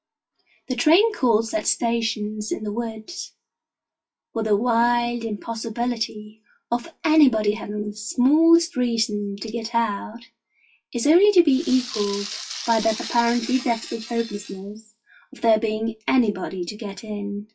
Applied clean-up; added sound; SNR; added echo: classical method WPE with log-MMSE.